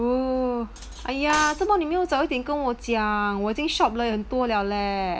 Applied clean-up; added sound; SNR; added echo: none; Cutlery, silverware; 15 dB; none.